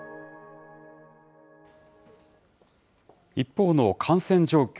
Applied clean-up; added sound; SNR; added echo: none; none; none; none.